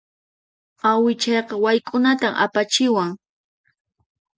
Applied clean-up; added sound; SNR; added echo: none; none; none; none.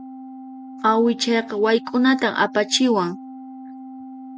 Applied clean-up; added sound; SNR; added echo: none; Organ; 15 dB; none.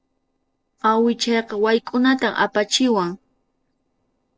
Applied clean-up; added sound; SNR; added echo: neural separator model SepFormer DNS4.